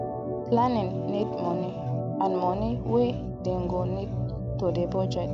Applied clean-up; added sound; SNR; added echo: none; Organ; 1 dB; none.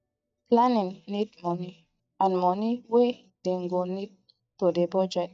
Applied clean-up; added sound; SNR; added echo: neural mask model DeepFilterNet 3.